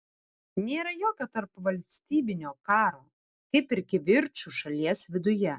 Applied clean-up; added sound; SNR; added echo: none; none; none; none.